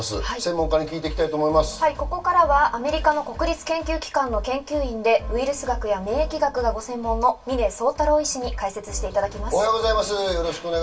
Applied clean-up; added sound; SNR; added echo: none; none; none; reverberation time 0.2 s.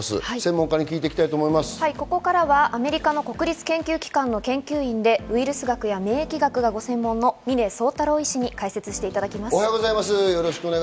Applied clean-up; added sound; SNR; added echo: none; none; none; none.